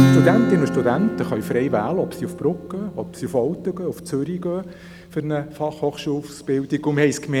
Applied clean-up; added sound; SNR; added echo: none; Acoustic guitar / Strum; 2 dB; none.